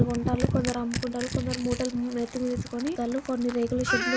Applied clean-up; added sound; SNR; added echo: none; Crushing; 14 dB; none.